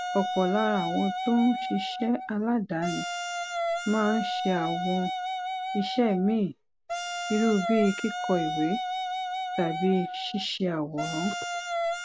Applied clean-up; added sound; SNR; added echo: none; Wind instrument, woodwind instrument; 4 dB; none.